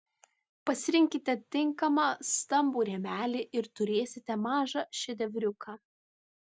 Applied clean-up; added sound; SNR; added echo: none; none; none; none.